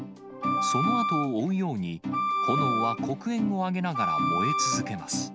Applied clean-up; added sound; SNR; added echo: none; Wind instrument, woodwind instrument; 0 dB; none.